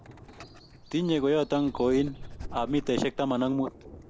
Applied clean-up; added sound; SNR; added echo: none; Dog + Thunder; 15 dB; none.